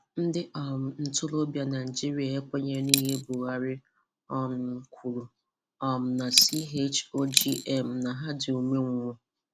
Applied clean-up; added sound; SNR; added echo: none; Coin (dropping); 0 dB; none.